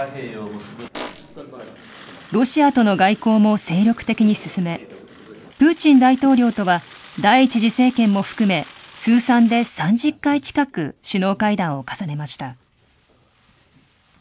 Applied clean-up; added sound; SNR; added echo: none; Fart; 14 dB; none.